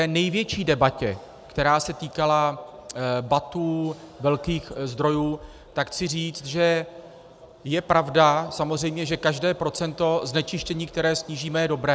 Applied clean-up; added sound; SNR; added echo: none; none; none; none.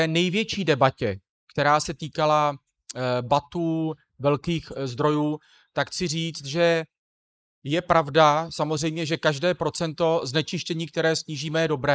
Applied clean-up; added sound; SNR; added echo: neural mask model Resemble Enhance denoiser.